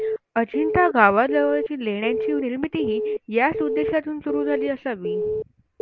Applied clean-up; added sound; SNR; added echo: none; Alarm / Keyboard (musical); 4 dB; none.